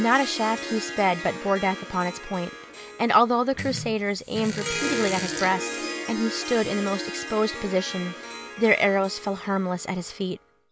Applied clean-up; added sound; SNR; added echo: none; Fart + Harp; 9 dB; none.